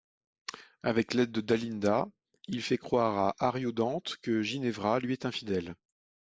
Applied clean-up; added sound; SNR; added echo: neural mask model Resemble Enhance denoiser.